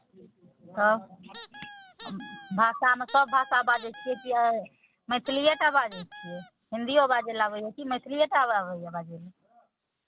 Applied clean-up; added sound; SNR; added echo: none; Squeak; 19 dB; none.